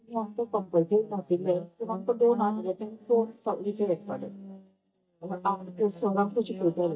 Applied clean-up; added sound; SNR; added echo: neural mask model DeepFilterNet 3.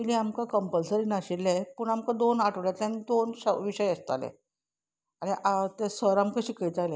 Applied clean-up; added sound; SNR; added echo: none; none; none; none.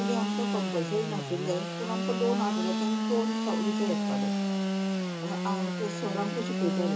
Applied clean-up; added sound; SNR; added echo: none; Sawing / Engine; -3 dB; reverberation time 0.2 s.